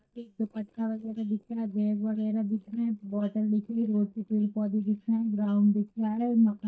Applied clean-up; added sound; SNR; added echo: neural mask model DeepFilterNet 3.